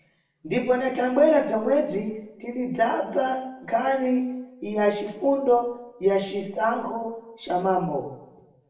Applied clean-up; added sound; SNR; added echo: none; none; none; reverberation time 0.8 s.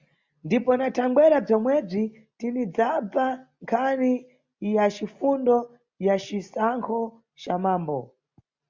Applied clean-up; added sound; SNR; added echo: none; none; none; none.